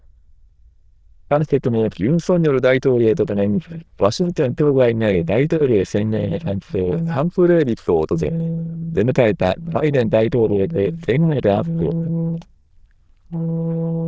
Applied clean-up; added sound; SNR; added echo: neural diffusion model UNIVERSE++.